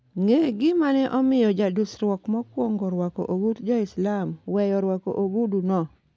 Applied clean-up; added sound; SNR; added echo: none; none; none; none.